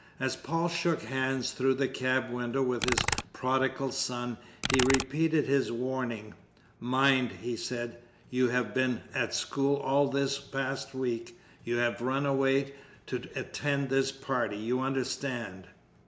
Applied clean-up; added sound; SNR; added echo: none; Computer keyboard; 5 dB; none.